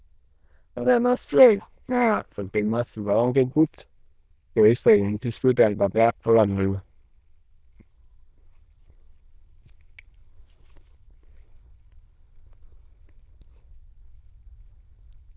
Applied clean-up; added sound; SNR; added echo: neural diffusion model UNIVERSE++.